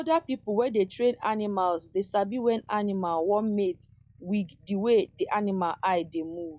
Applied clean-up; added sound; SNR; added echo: classical method log-MMSE.